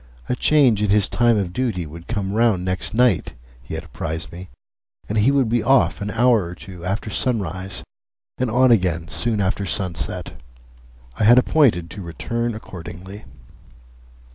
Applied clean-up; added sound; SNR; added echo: none; none; none; none.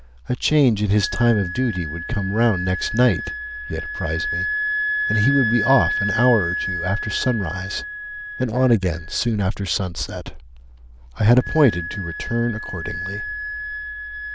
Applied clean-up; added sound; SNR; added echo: neural diffusion model UNIVERSE++.